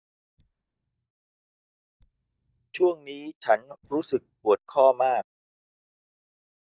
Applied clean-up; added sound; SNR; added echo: neural mask model DeepFilterNet 3.